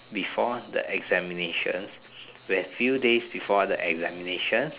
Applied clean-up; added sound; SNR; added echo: none; none; none; none.